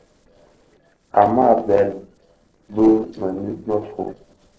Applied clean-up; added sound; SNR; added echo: neural separator model SepFormer DNS4.